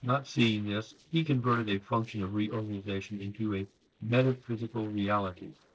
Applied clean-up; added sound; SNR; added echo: neural separator model SepFormer DNS4.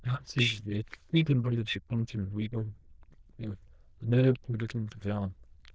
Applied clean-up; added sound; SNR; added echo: neural diffusion model UNIVERSE++.